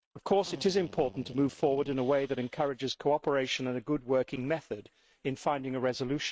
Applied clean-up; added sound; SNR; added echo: neural mask model RNNoise.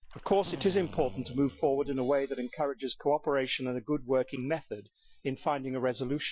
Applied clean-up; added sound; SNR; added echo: classical method Wiener filter.